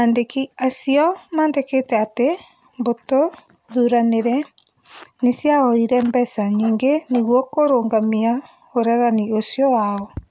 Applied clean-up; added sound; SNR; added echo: none; none; none; none.